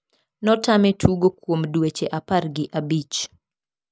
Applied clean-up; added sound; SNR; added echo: none; none; none; none.